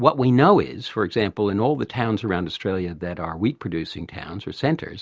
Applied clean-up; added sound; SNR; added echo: none; none; none; none.